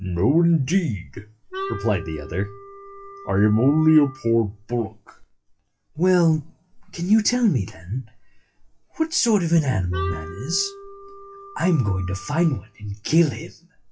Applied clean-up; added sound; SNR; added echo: classical method log-MMSE.